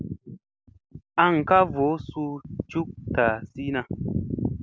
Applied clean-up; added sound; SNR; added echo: none; none; none; none.